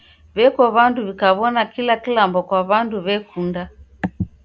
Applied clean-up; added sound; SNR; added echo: none; none; none; none.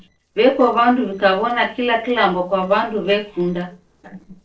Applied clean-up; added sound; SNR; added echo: neural separator model SepFormer DNS4.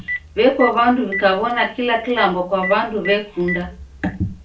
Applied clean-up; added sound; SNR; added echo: none; Telephone; 11 dB; reverberation time 0.3 s.